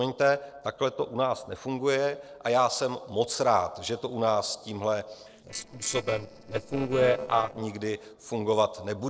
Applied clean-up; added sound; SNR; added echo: neural separator model SepFormer DNS4.